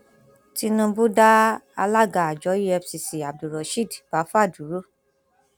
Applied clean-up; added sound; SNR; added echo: none; none; none; none.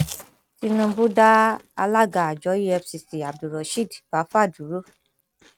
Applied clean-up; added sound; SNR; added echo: neural mask model RNNoise.